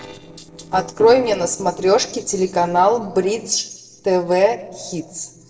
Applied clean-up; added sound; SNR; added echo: neural separator model SepFormer DNS4.